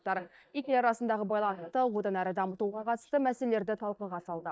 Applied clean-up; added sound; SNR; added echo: neural mask model DeepFilterNet 3.